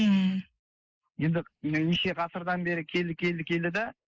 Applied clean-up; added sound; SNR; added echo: neural mask model Resemble Enhance denoiser.